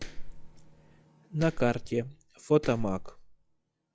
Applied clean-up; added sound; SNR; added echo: classical method log-MMSE.